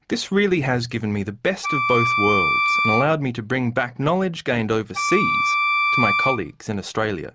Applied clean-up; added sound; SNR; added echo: none; Wind instrument, woodwind instrument; -1 dB; none.